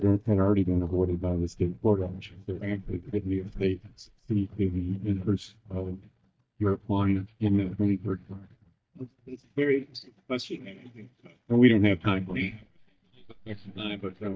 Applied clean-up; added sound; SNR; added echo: neural mask model DeepFilterNet 3.